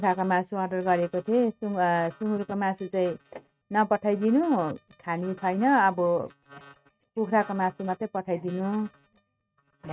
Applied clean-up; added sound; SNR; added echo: neural mask model RNNoise.